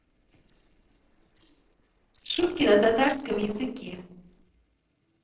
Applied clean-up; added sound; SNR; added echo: neural separator model SepFormer DNS4.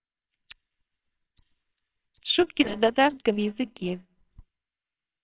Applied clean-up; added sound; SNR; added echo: neural separator model SepFormer WHAMR!.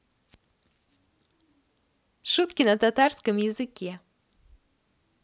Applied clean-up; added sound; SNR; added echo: none; none; none; none.